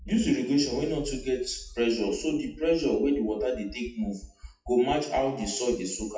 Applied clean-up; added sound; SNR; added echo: classical method WPE with log-MMSE.